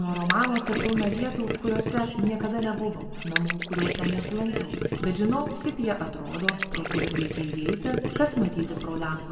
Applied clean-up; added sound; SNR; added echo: none; Gurgling; 4 dB; reverberation time 1.5 s.